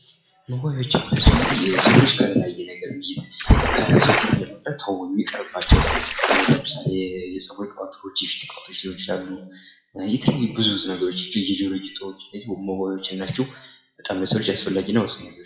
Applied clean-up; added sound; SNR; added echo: classical method WPE with log-MMSE.